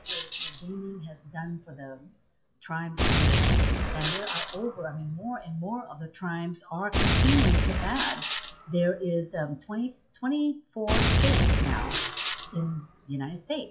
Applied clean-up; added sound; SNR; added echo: classical method WPE with log-MMSE.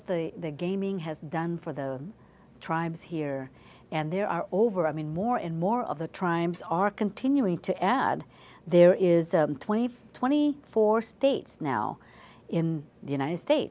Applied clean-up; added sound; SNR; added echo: none; none; none; none.